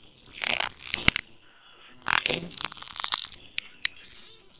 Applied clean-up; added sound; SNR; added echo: neural separator model SepFormer WHAMR!.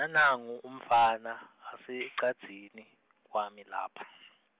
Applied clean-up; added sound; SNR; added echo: none; none; none; none.